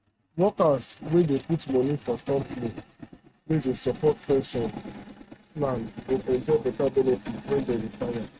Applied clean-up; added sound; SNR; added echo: neural mask model RNNoise.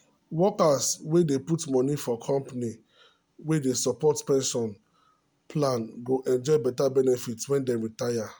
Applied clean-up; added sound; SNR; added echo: none; none; none; none.